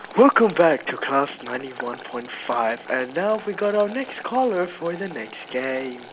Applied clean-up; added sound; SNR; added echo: none; Boiling; 18 dB; none.